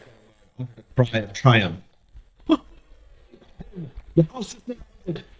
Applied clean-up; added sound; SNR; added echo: neural mask model DeepFilterNet 3.